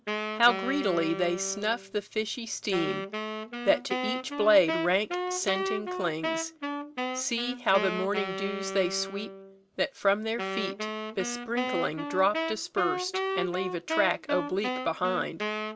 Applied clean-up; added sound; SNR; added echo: none; Wind instrument, woodwind instrument; 4 dB; none.